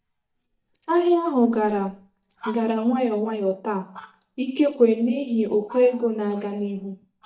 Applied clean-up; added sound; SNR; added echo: neural mask model DeepFilterNet 3.